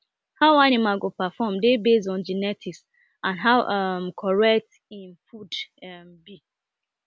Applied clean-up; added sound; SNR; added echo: none; none; none; none.